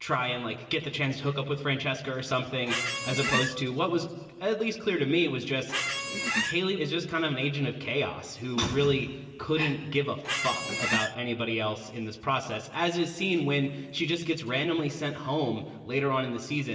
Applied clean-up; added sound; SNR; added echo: none; Squeak; 1 dB; reverberation time 2.3 s.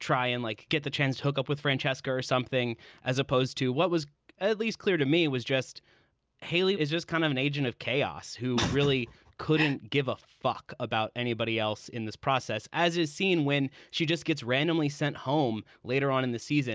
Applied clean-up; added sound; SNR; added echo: none; none; none; none.